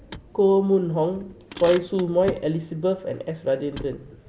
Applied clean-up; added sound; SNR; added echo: none; Motor vehicle (road); 17 dB; none.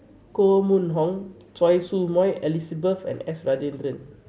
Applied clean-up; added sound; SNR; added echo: none; none; none; none.